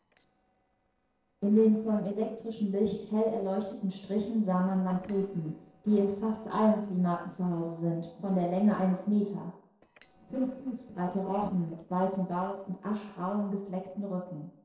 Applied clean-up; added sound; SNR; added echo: neural separator model SepFormer DNS4.